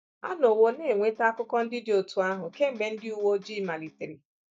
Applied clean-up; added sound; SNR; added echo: neural mask model DeepFilterNet 3.